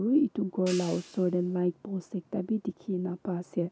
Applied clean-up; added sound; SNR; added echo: none; Hi-hat; 19 dB; none.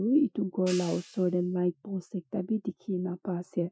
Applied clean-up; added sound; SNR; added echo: classical method Wiener filter.